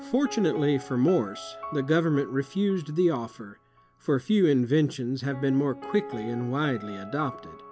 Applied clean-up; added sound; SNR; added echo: none; Piano; 16 dB; none.